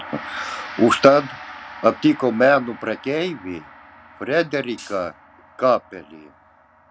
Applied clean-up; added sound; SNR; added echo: none; Hi-hat + Gong; 17 dB; none.